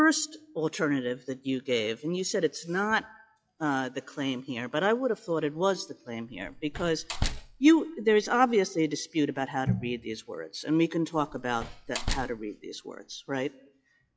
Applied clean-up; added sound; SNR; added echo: classical method log-MMSE.